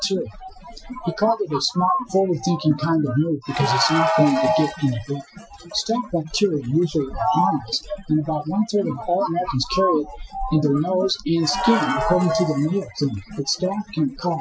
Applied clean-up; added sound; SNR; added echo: classical method Wiener filter.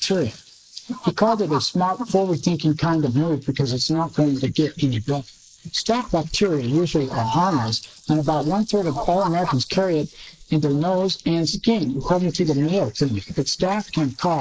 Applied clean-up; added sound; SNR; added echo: neural mask model Resemble Enhance denoiser.